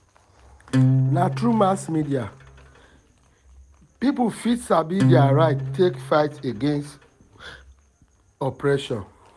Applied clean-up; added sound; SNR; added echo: none; Acoustic guitar; 0 dB; none.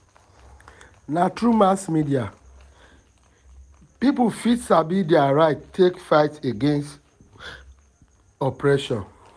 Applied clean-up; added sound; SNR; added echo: none; none; none; none.